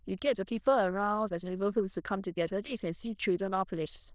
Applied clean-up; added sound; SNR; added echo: neural diffusion model UNIVERSE++.